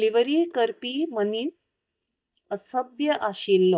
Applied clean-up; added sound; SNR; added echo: neural mask model DeepFilterNet 3.